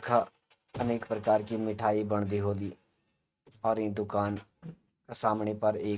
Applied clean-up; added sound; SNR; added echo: neural mask model RNNoise.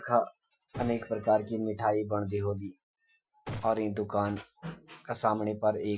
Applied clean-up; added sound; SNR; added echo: classical method Wiener filter.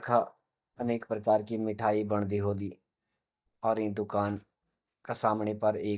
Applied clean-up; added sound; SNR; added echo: neural mask model DeepFilterNet 3.